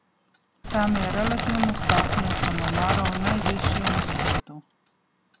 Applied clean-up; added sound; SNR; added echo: none; Crackle; -5 dB; none.